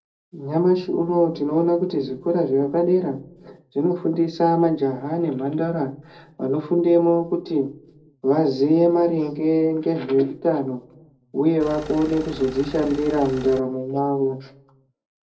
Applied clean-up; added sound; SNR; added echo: none; Engine; 16 dB; reverberation time 0.2 s.